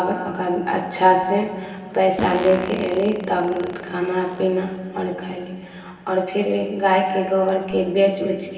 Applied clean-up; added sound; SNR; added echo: none; Fart; 16 dB; reverberation time 2.7 s.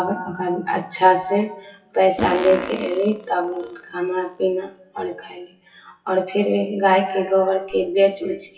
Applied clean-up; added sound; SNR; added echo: classical method WPE with log-MMSE.